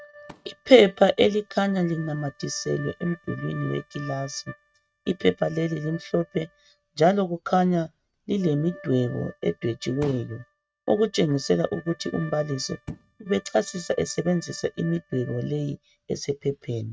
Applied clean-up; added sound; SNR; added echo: neural mask model RNNoise.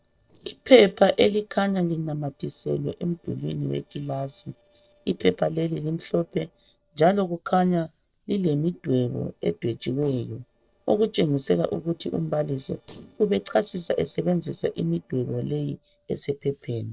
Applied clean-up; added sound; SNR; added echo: neural separator model SepFormer DNS4.